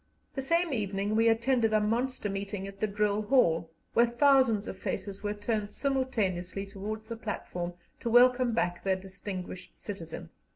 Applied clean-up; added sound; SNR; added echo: none; none; none; none.